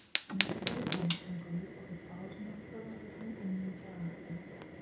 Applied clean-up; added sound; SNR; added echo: none; Fire; -3 dB; reverberation time 0.5 s.